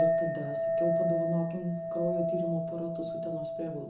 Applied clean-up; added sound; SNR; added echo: none; Chink, clink; -3 dB; reverberation time 0.6 s.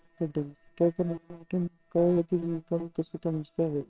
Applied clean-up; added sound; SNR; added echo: neural separator model SepFormer WHAMR!.